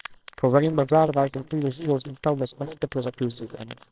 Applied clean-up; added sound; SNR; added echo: neural separator model SepFormer WHAMR!.